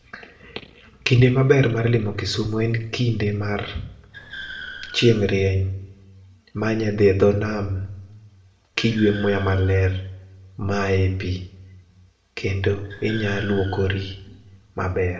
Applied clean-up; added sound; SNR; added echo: none; Car; 16 dB; reverberation time 0.6 s.